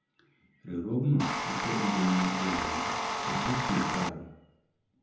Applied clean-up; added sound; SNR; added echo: none; Tools; -1 dB; reverberation time 0.8 s.